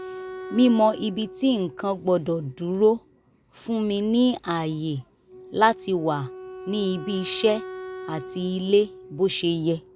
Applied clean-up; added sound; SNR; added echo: none; Wind instrument, woodwind instrument; 15 dB; none.